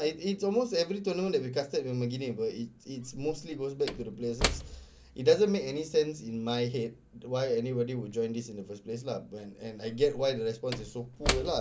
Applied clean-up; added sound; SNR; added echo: none; Slam / Wood; 10 dB; none.